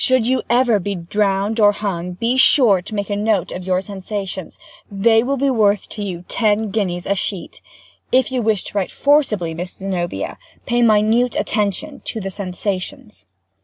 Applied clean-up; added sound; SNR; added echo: none; none; none; none.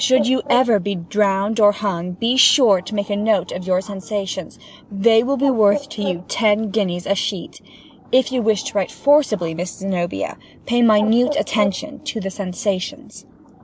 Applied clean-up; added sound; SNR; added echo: none; Bird; 15 dB; none.